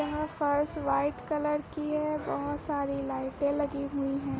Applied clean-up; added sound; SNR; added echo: none; none; none; none.